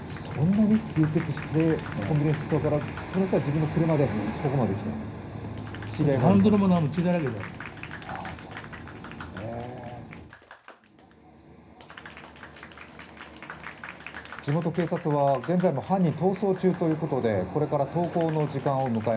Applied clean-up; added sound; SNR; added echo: none; Applause; 19 dB; reverberation time 0.4 s.